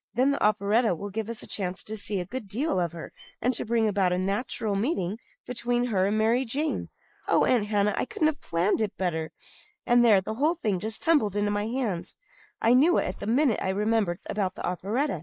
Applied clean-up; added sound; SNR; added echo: neural mask model Resemble Enhance denoiser.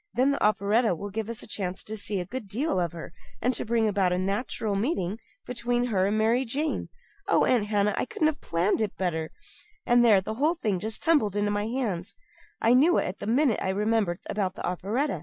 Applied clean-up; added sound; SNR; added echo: none; none; none; none.